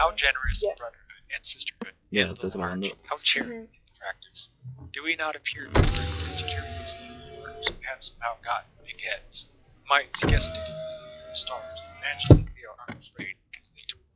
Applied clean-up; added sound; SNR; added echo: classical method log-MMSE.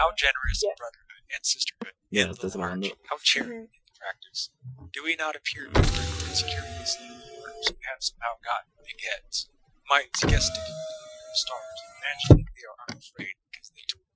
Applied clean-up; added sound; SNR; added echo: classical method Wiener filter.